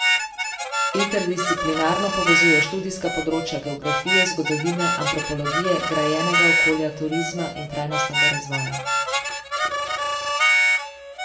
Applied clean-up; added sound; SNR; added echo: none; Harmonica; -3 dB; reverberation time 0.6 s.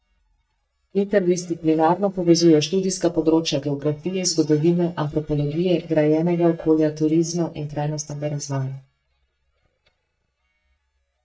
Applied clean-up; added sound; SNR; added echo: neural mask model DeepFilterNet 3.